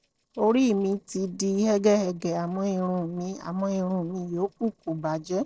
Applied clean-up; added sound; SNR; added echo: neural separator model SepFormer DNS4.